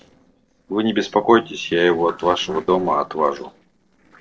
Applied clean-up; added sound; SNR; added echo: neural separator model SepFormer DNS4.